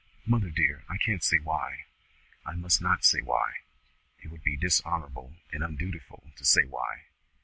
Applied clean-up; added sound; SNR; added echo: none; none; none; none.